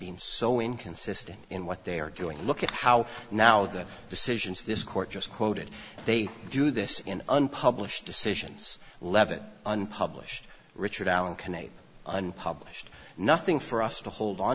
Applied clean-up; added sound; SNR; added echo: none; none; none; none.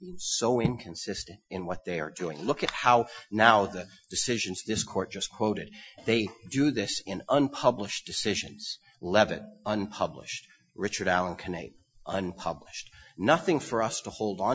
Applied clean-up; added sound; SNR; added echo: classical method Wiener filter.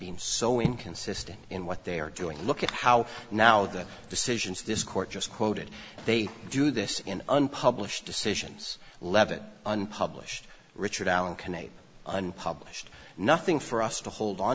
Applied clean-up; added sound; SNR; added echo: none; Raindrop / Drip; 8 dB; none.